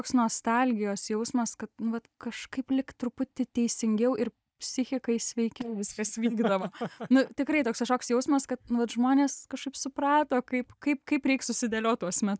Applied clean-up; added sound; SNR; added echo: neural mask model DeepFilterNet 3.